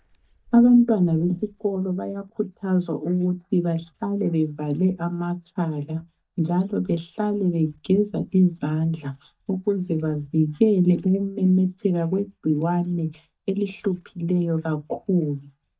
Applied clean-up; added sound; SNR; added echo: neural mask model DeepFilterNet 3.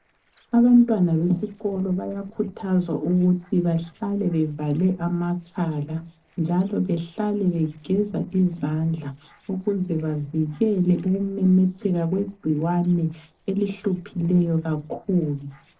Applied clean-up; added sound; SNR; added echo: neural separator model SepFormer DNS4.